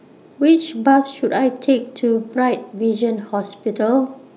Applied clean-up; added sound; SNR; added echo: none; none; none; none.